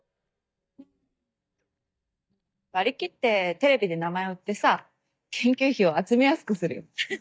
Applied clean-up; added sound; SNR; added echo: neural mask model DeepFilterNet 3.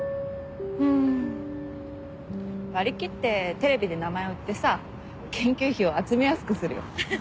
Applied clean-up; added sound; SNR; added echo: none; none; none; none.